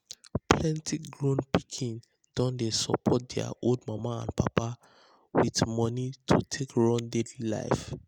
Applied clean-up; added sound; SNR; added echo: none; none; none; none.